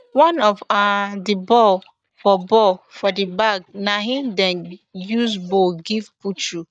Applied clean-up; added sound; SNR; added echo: neural mask model DeepFilterNet 3.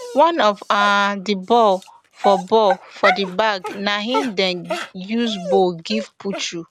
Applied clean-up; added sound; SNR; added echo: none; Dog; 9 dB; none.